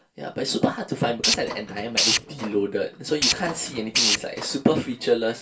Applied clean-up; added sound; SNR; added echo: none; Tools; 1 dB; reverberation time 0.2 s.